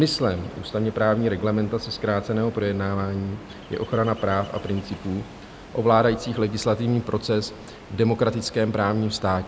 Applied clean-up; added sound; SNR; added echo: none; Ocean; 18 dB; none.